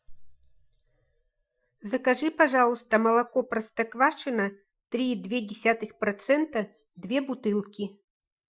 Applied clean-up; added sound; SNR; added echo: classical method Wiener filter.